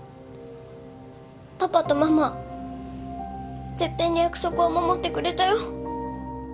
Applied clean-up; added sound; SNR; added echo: none; none; none; none.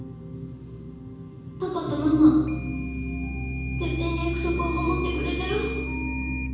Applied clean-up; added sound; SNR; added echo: none; Microwave oven / Alarm; 15 dB; reverberation time 1.2 s.